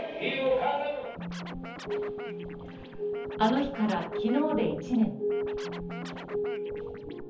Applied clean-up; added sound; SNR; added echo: none; Scratching (performance technique); 13 dB; reverberation time 0.7 s.